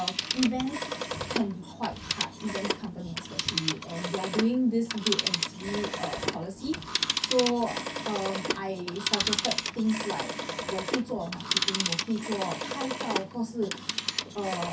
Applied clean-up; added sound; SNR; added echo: none; Telephone; 1 dB; reverberation time 0.3 s.